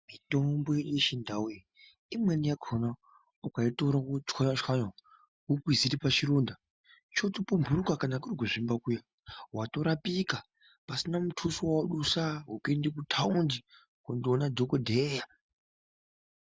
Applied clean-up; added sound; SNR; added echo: none; none; none; none.